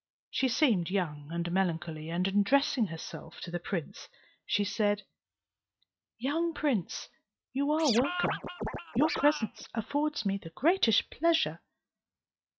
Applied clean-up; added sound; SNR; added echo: neural mask model RNNoise.